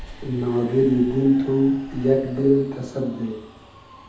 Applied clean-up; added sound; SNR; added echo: none; Subway, metro, underground; 19 dB; reverberation time 0.8 s.